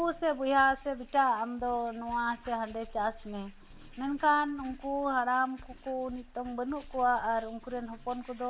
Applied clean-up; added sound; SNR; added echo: none; Drum kit; 19 dB; none.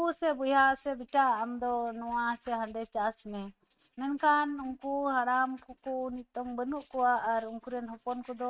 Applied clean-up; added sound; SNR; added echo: neural mask model RNNoise.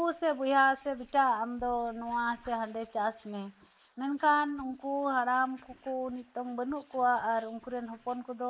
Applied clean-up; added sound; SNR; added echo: neural mask model Resemble Enhance denoiser.